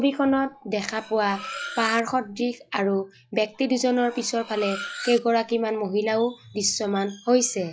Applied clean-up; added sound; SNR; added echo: classical method log-MMSE.